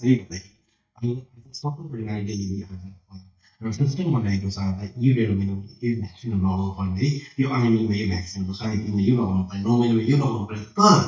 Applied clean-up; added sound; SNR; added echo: neural mask model DeepFilterNet 3.